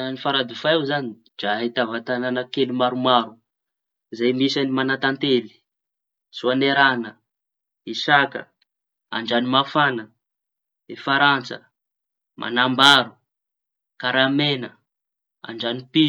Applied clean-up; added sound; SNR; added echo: none; none; none; none.